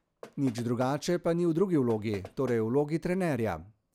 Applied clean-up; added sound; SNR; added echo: none; Knock; 20 dB; none.